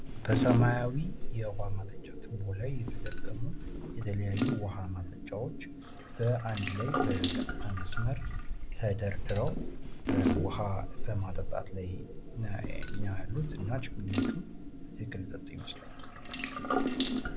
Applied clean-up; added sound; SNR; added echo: none; Drip / Sink (filling or washing) / Water tap, faucet; -2 dB; none.